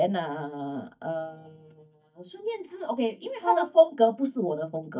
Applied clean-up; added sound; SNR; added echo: neural mask model DeepFilterNet 3.